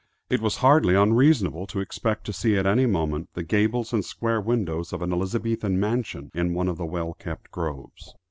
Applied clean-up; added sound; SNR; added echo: none; none; none; none.